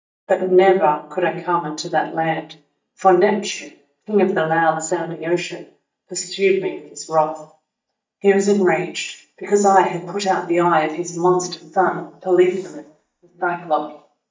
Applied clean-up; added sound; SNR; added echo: neural mask model DeepFilterNet 3.